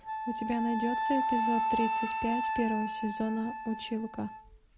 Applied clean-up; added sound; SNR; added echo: none; Wind instrument, woodwind instrument; 0 dB; none.